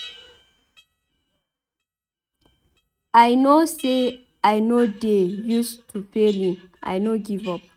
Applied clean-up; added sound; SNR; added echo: neural mask model RNNoise.